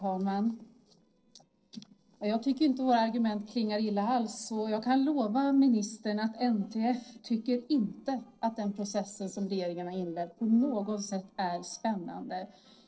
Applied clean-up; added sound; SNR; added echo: neural separator model SepFormer DNS4.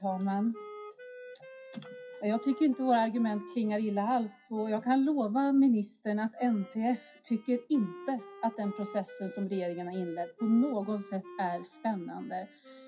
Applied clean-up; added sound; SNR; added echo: classical method WPE with log-MMSE.